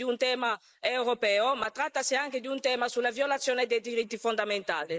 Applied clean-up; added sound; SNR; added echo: neural mask model Resemble Enhance denoiser.